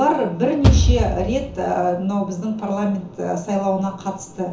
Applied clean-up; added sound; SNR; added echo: none; Bass drum / Thump, thud; -3 dB; reverberation time 0.7 s.